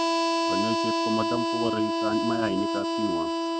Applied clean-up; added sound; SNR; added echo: neural mask model RNNoise.